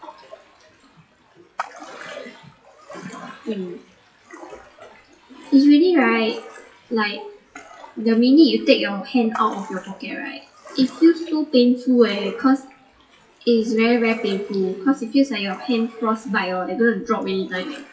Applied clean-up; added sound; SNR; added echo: classical method WPE with log-MMSE.